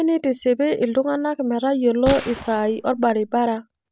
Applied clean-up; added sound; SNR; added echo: none; Gunshot, gunfire; 12 dB; none.